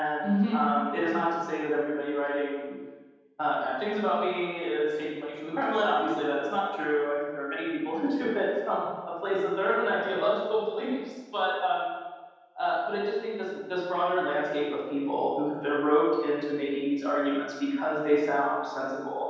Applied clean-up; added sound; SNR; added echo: none; none; none; reverberation time 1.2 s.